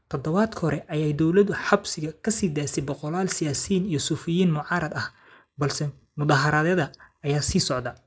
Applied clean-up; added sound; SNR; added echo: neural mask model Resemble Enhance denoiser.